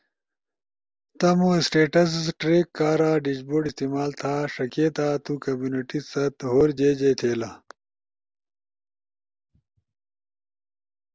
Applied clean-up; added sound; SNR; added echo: none; none; none; none.